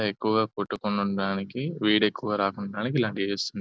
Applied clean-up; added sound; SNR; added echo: none; none; none; none.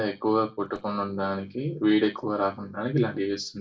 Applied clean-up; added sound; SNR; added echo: none; none; none; reverberation time 0.2 s.